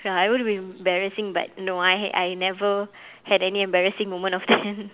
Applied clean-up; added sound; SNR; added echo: none; none; none; none.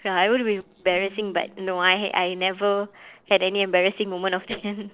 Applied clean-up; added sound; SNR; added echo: neural separator model SepFormer DNS4.